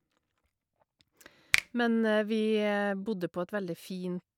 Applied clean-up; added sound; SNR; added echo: none; Finger snapping; 6 dB; none.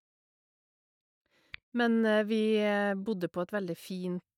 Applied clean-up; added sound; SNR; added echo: neural mask model DeepFilterNet 3.